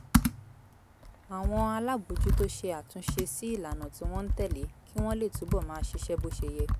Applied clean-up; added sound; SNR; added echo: none; Computer keyboard; -3 dB; none.